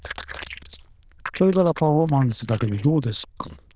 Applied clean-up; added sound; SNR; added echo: neural diffusion model UNIVERSE++.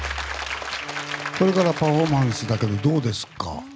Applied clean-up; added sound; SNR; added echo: none; Wind instrument, woodwind instrument + Bowed string instrument; 18 dB; none.